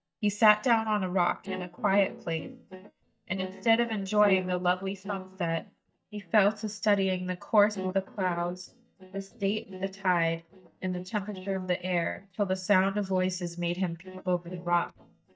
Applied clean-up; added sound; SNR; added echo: neural mask model DeepFilterNet 3.